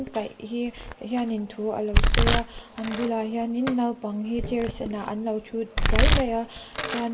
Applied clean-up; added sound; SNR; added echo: none; Domestic sounds, home sounds; -2 dB; reverberation time 0.6 s.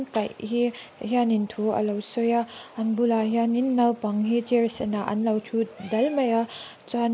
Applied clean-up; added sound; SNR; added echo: none; none; none; none.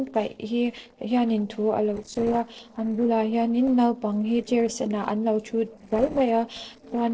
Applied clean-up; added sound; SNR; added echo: neural separator model SepFormer DNS4.